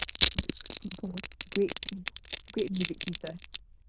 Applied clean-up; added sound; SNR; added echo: neural diffusion model UNIVERSE++.